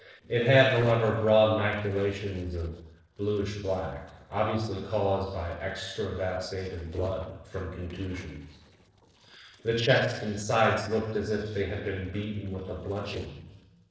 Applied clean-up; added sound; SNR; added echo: neural separator model SepFormer DNS4.